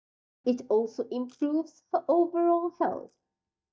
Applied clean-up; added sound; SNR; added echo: neural mask model DeepFilterNet 3.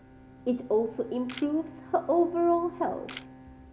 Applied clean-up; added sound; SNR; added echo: none; Camera + Bowed string instrument; 17 dB; none.